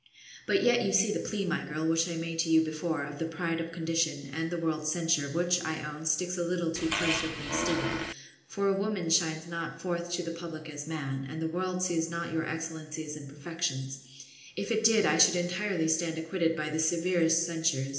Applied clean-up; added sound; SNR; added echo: none; Fart; 1 dB; reverberation time 0.8 s.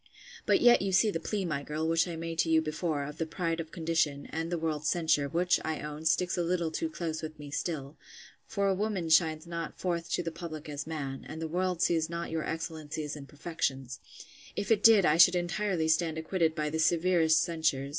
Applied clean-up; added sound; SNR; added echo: none; none; none; none.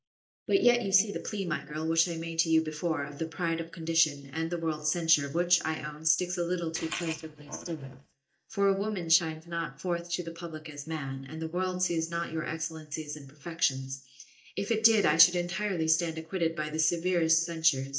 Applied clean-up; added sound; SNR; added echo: neural mask model DeepFilterNet 3.